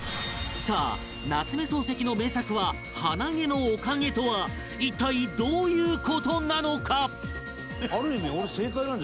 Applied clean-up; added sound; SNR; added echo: none; none; none; none.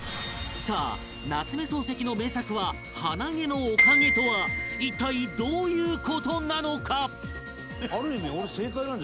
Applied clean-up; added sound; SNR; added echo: none; Glockenspiel; -2 dB; none.